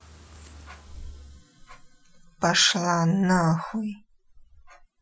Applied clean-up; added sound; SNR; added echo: classical method Wiener filter.